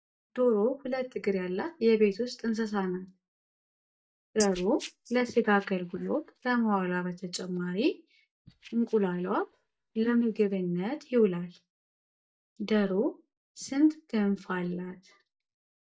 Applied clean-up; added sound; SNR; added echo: neural mask model DeepFilterNet 3.